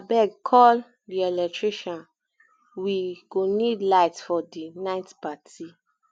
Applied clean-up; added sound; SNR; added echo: none; none; none; none.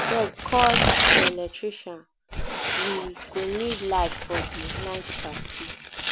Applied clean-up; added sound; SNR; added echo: none; Tearing; -4 dB; none.